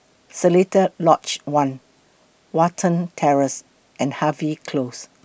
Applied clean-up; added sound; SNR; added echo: none; none; none; none.